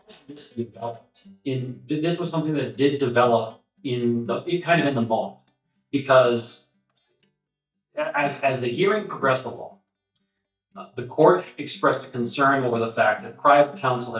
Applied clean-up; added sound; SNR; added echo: neural mask model DeepFilterNet 3.